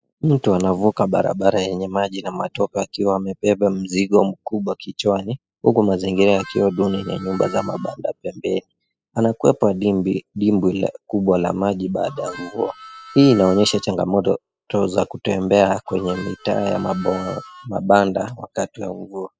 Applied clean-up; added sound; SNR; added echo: classical method spectral subtraction.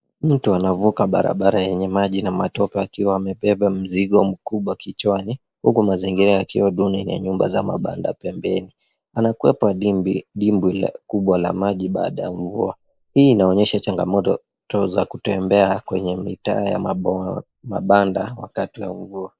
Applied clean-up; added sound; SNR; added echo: neural mask model Resemble Enhance denoiser.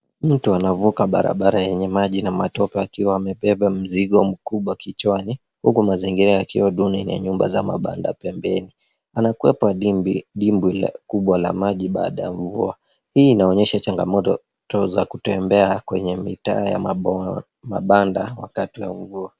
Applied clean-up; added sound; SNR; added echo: none; none; none; none.